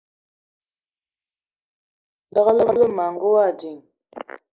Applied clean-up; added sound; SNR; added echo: neural mask model Resemble Enhance denoiser.